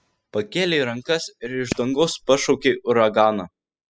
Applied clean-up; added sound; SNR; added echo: classical method spectral subtraction.